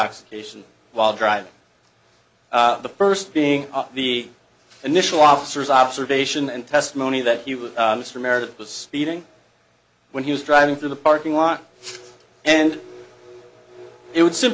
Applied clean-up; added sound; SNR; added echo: none; none; none; none.